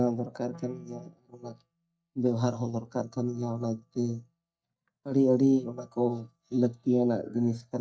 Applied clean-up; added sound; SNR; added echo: neural mask model DeepFilterNet 3.